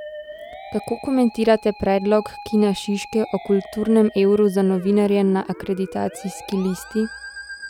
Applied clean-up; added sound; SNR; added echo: none; Musical instrument; 17 dB; none.